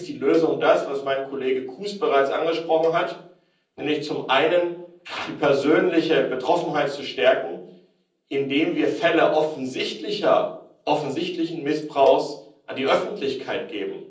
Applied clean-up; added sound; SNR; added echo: neural separator model SepFormer DNS4.